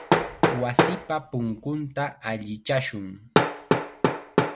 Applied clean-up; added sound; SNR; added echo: none; Hammer; -5 dB; none.